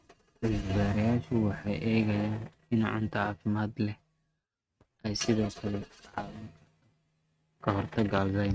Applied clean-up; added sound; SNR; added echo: neural mask model RNNoise.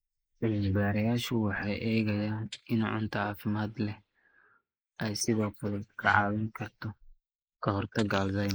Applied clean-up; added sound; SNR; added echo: neural mask model Resemble Enhance denoiser.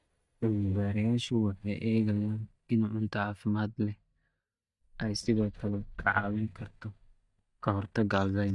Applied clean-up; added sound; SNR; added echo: neural mask model DeepFilterNet 3.